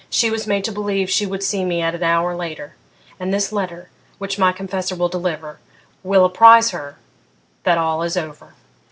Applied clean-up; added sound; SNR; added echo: none; none; none; none.